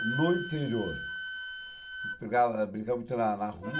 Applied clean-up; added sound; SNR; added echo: none; Wind instrument, woodwind instrument; 8 dB; reverberation time 0.2 s.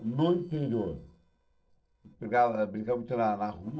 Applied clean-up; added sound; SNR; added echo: neural separator model SepFormer DNS4.